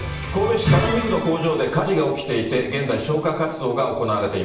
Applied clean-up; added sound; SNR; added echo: none; none; none; reverberation time 0.7 s.